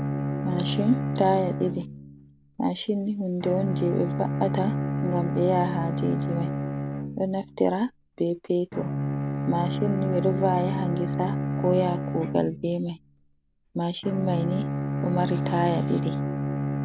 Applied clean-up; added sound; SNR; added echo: none; Bowed string instrument; 2 dB; none.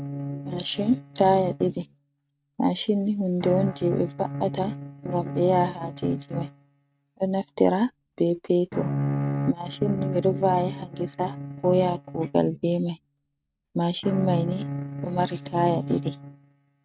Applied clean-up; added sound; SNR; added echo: neural mask model RNNoise.